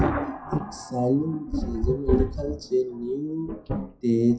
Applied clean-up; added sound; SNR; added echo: classical method WPE with log-MMSE.